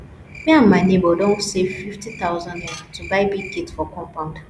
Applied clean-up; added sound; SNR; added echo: none; Cricket + Tools; 19 dB; none.